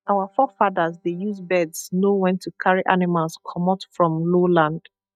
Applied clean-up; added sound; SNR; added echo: neural mask model DeepFilterNet 3.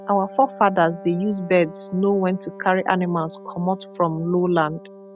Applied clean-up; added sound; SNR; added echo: none; Wind instrument, woodwind instrument; 18 dB; none.